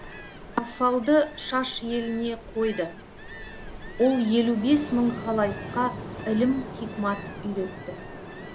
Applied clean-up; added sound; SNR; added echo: none; Ocean; 12 dB; none.